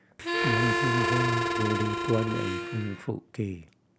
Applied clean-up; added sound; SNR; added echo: none; Harmonica; -2 dB; none.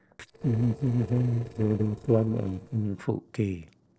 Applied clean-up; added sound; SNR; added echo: neural separator model SepFormer DNS4.